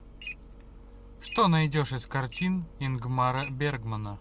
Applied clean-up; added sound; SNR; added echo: none; none; none; none.